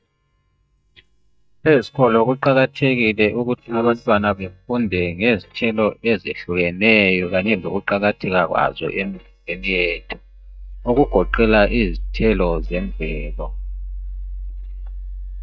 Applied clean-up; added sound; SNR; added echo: neural mask model DeepFilterNet 3.